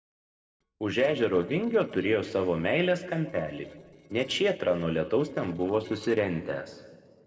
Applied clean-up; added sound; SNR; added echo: neural separator model SepFormer DNS4.